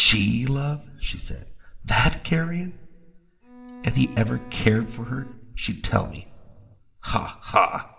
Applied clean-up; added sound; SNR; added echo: none; Bowed string instrument; 19 dB; reverberation time 0.9 s.